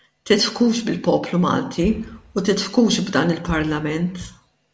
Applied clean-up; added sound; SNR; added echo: none; Boom; 17 dB; none.